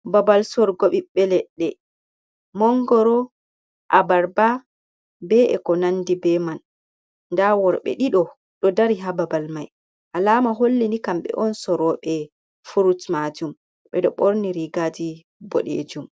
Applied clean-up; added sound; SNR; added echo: none; none; none; none.